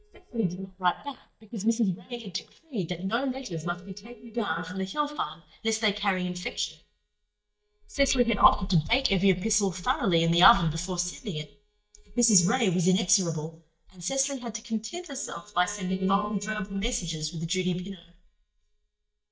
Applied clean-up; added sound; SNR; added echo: neural mask model DeepFilterNet 3.